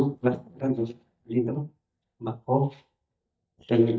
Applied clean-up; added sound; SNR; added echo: neural mask model DeepFilterNet 3.